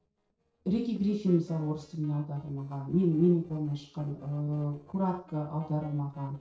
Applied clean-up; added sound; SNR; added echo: neural separator model SepFormer DNS4.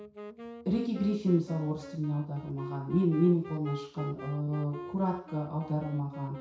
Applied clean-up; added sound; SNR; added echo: none; Wind instrument, woodwind instrument; 14 dB; reverberation time 0.6 s.